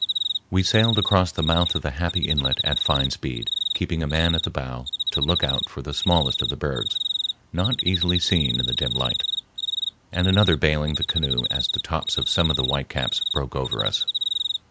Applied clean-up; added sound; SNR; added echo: none; Cricket; 2 dB; none.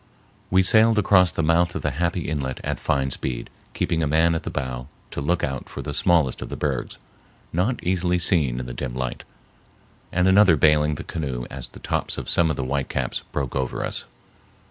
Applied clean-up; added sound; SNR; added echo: none; none; none; none.